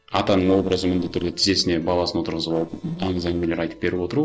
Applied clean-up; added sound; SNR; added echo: neural separator model SepFormer DNS4.